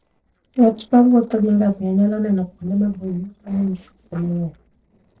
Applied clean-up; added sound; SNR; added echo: neural separator model SepFormer DNS4.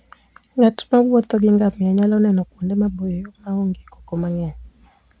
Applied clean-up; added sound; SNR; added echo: none; none; none; none.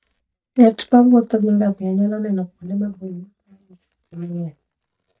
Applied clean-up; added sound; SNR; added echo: neural mask model DeepFilterNet 3.